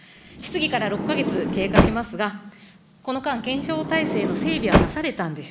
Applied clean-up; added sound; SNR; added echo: none; Sliding door; -2 dB; none.